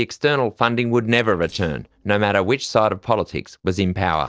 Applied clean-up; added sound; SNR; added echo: neural separator model SepFormer DNS4.